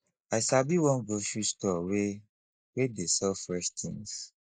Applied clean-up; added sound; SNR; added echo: neural mask model Resemble Enhance denoiser.